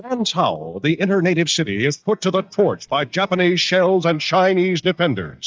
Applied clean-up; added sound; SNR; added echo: neural mask model DeepFilterNet 3.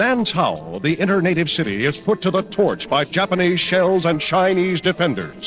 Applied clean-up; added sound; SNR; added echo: neural separator model SepFormer DNS4.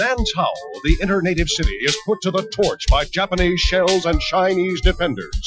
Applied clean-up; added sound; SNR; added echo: classical method Wiener filter.